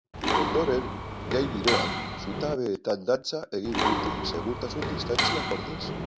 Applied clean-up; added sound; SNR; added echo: none; Mechanisms; -1 dB; none.